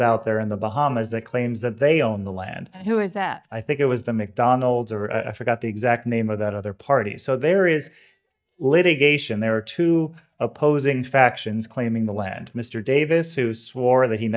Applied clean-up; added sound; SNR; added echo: neural mask model DeepFilterNet 3.